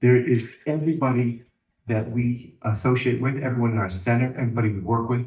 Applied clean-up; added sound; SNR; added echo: neural mask model DeepFilterNet 3.